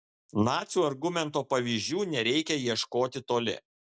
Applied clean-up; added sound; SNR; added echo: none; none; none; none.